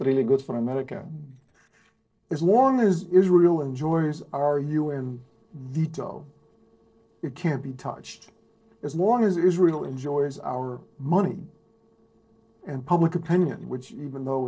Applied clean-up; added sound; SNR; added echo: neural separator model SepFormer DNS4.